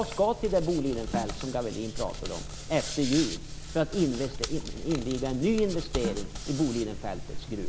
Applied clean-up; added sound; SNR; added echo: none; Hands + Snare drum; 6 dB; none.